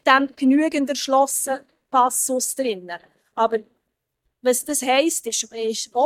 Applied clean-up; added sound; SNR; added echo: neural mask model DeepFilterNet 3.